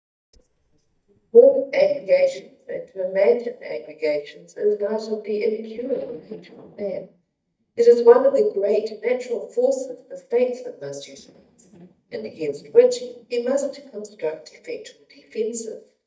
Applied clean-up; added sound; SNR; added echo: neural mask model DeepFilterNet 3.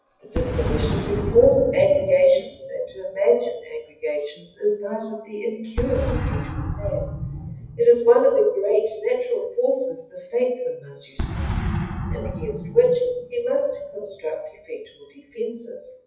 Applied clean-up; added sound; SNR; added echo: classical method WPE with log-MMSE.